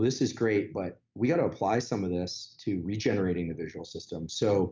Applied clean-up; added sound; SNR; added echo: none; none; none; none.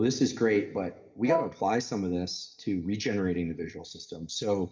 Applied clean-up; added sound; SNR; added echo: neural mask model DeepFilterNet 3.